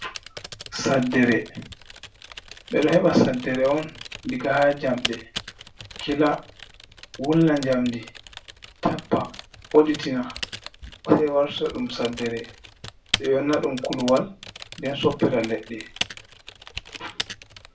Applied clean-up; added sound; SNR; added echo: none; Typing; 13 dB; reverberation time 0.3 s.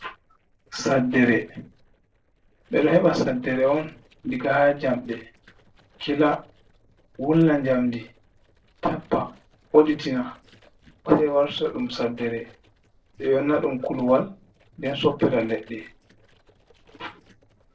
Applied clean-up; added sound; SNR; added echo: neural separator model SepFormer DNS4.